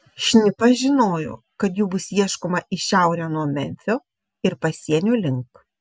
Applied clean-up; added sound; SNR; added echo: none; none; none; none.